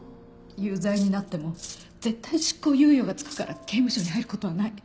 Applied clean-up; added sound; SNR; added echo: none; Cutlery, silverware; 20 dB; none.